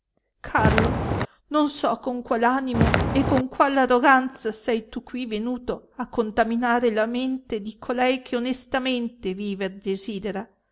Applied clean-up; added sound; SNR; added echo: none; Walk, footsteps; -2 dB; none.